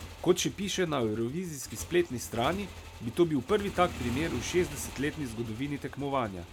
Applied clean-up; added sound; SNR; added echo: none; Motorcycle / Engine; 13 dB; none.